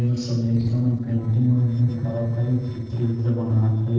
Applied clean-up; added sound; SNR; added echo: neural separator model SepFormer DNS4.